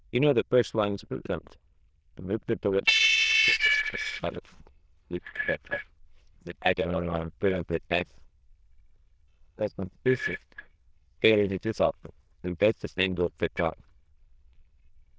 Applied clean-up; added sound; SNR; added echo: neural diffusion model UNIVERSE++.